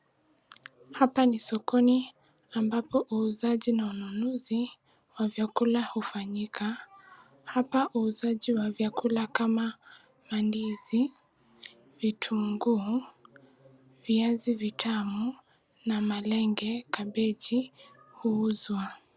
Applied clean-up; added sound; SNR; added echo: none; none; none; none.